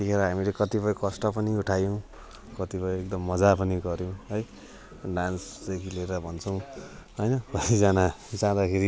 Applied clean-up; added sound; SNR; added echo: none; none; none; none.